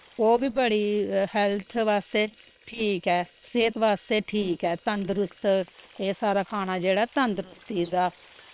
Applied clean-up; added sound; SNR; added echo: neural separator model SepFormer WHAM!.